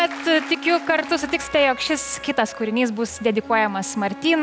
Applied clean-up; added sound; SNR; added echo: none; Wind instrument, woodwind instrument; 15 dB; none.